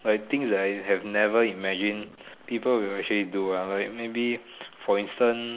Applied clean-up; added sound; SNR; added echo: none; none; none; none.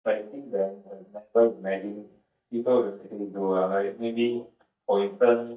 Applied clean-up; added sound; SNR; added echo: neural mask model DeepFilterNet 3.